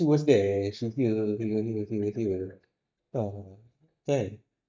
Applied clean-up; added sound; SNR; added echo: neural mask model DeepFilterNet 3.